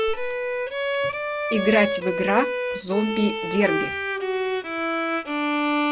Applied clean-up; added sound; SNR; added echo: none; Bowed string instrument; -1 dB; none.